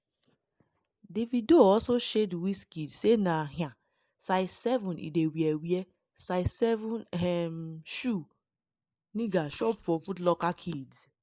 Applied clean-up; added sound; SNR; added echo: neural mask model Resemble Enhance denoiser.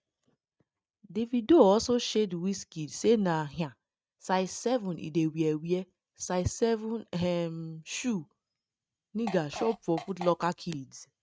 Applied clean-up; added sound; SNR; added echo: neural mask model RNNoise.